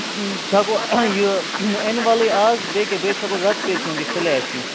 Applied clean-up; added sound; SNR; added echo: none; Fowl; 6 dB; none.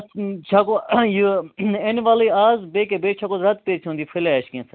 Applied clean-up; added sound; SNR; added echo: none; none; none; none.